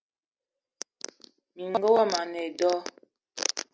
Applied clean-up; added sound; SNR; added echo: none; none; none; none.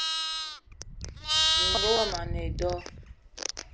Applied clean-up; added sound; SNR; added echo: none; Livestock, farm animals, working animals; -4 dB; none.